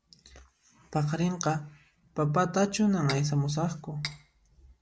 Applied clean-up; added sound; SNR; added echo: none; Cutlery, silverware; 13 dB; none.